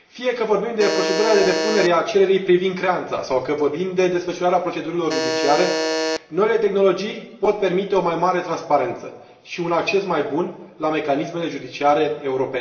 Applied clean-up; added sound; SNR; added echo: none; Alarm; 3 dB; reverberation time 0.8 s.